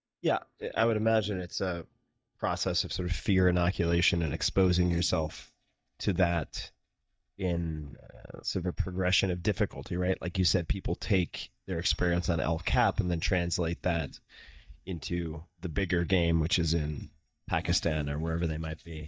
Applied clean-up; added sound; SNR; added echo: neural mask model DeepFilterNet 3.